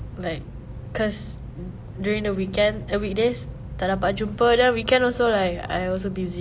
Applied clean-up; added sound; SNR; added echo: none; none; none; none.